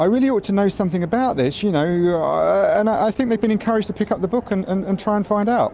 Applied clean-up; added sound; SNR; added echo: none; none; none; none.